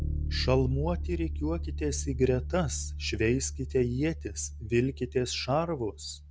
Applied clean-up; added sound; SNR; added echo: none; Bass guitar; 5 dB; none.